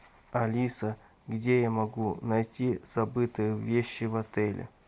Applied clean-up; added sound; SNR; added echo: none; none; none; none.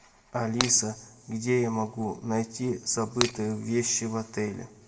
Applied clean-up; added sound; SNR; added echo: none; Shatter; 4 dB; reverberation time 1.1 s.